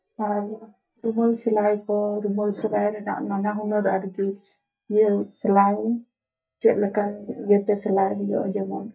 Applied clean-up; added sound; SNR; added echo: neural mask model DeepFilterNet 3.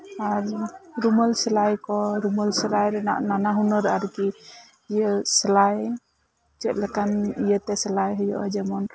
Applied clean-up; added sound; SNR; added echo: none; none; none; none.